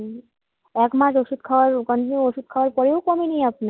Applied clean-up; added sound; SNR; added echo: none; none; none; none.